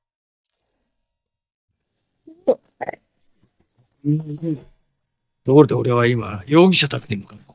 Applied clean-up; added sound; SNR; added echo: neural mask model DeepFilterNet 3.